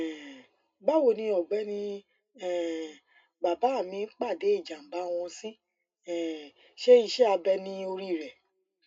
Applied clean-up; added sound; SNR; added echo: none; none; none; reverberation time 0.2 s.